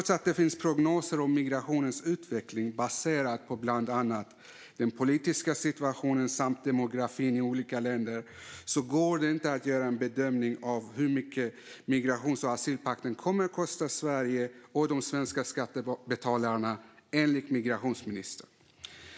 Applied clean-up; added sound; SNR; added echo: none; none; none; none.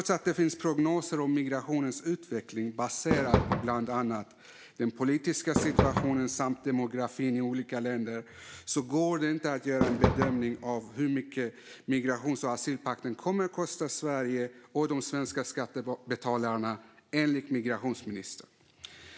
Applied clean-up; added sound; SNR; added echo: none; Fireworks; 0 dB; none.